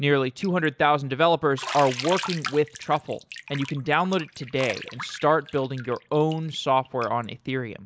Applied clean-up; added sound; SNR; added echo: none; Bathtub (filling or washing); 14 dB; none.